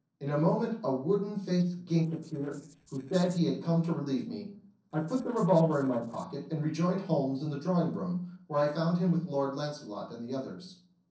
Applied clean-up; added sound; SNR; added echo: neural separator model SepFormer DNS4.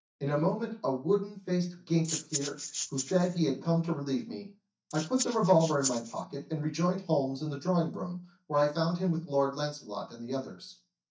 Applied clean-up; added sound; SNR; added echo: neural mask model DeepFilterNet 3.